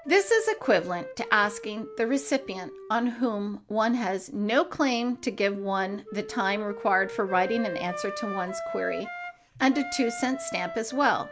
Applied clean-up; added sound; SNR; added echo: none; Wind instrument, woodwind instrument; 12 dB; none.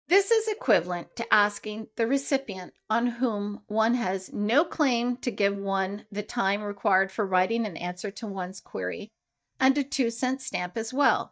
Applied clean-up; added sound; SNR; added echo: neural mask model DeepFilterNet 3.